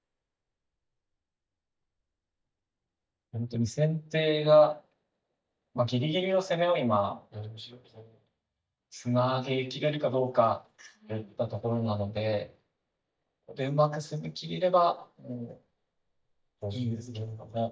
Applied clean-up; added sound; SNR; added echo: neural mask model DeepFilterNet 3.